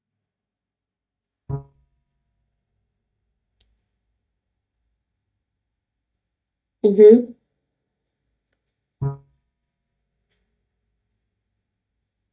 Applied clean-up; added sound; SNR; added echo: neural mask model DeepFilterNet 3.